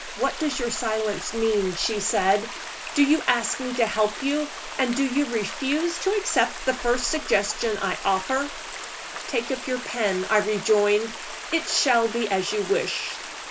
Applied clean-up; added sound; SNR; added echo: none; Stream; 10 dB; none.